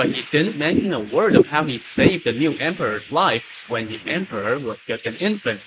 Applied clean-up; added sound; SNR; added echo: neural mask model Resemble Enhance denoiser.